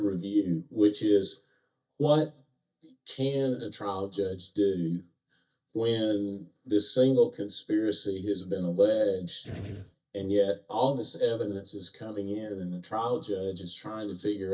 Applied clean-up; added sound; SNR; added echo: neural mask model DeepFilterNet 3.